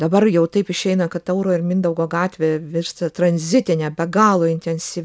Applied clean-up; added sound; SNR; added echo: none; none; none; none.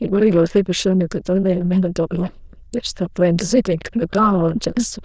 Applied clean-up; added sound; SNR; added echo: neural diffusion model UNIVERSE++.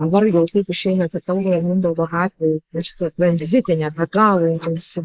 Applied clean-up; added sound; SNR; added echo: neural mask model Resemble Enhance denoiser.